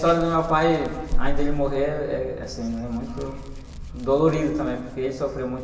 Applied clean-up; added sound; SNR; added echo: none; Hands; 3 dB; reverberation time 1.0 s.